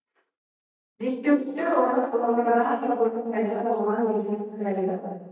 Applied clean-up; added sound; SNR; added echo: neural mask model DeepFilterNet 3.